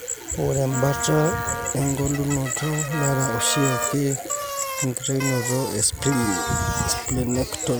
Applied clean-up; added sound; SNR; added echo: none; Bicycle + Wind instrument, woodwind instrument; 7 dB; none.